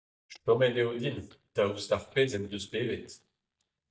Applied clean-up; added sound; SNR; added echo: neural mask model DeepFilterNet 3.